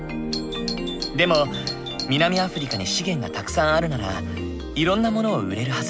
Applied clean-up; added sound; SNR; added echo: none; Doorbell; 10 dB; none.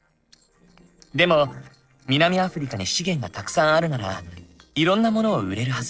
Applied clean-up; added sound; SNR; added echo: neural separator model SepFormer DNS4.